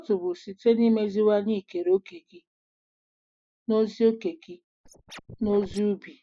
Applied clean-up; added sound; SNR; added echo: neural mask model Resemble Enhance denoiser.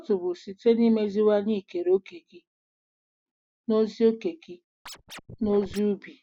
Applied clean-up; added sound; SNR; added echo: none; Scratching (performance technique); 16 dB; none.